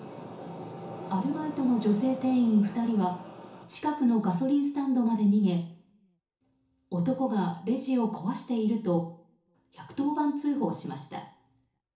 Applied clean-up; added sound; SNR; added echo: none; none; none; reverberation time 0.7 s.